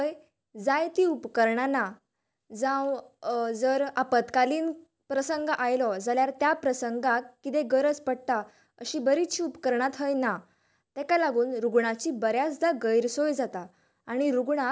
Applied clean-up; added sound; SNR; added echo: none; none; none; none.